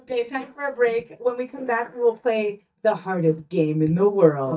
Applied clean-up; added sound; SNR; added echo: neural mask model DeepFilterNet 3.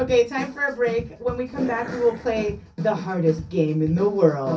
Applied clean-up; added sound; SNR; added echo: none; Growling; 14 dB; reverberation time 0.3 s.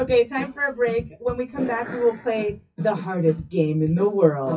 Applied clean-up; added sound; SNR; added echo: classical method WPE with log-MMSE.